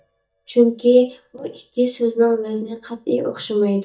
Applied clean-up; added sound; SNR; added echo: neural mask model DeepFilterNet 3.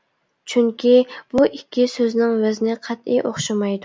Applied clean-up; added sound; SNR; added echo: none; none; none; none.